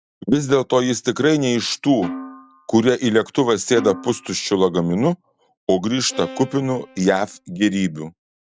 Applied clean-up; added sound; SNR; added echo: none; Snare drum + Bowed string instrument; 16 dB; none.